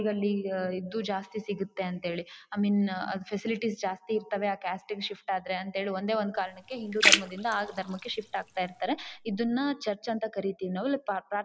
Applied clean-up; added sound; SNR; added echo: none; Splash, splatter; 0 dB; none.